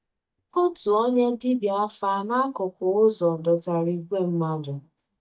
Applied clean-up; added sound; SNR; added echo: neural mask model DeepFilterNet 3.